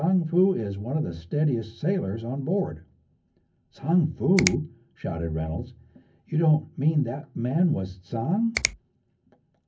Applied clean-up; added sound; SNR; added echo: none; Finger snapping; 8 dB; reverberation time 0.3 s.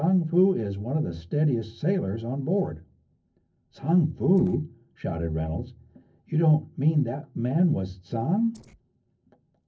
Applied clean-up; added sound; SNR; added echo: neural separator model SepFormer DNS4.